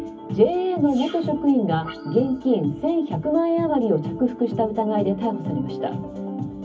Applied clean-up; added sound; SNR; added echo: none; none; none; reverberation time 0.3 s.